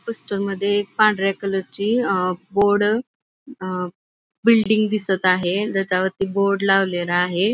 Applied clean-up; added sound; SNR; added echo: none; none; none; none.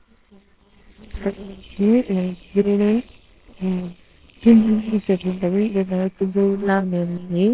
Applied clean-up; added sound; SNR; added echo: neural separator model SepFormer WHAMR!.